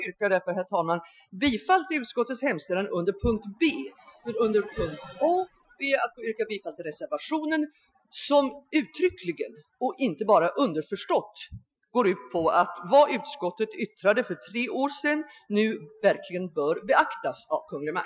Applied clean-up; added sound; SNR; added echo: classical method Wiener filter.